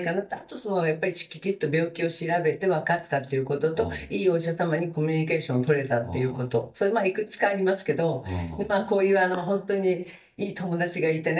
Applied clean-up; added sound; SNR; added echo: neural mask model DeepFilterNet 3.